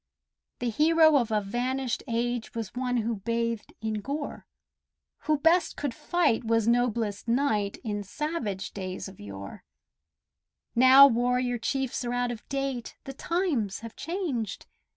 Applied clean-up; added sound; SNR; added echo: none; none; none; none.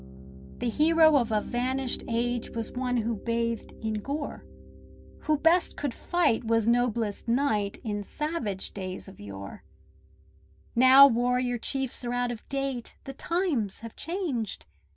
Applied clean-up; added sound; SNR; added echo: none; Piano; 18 dB; none.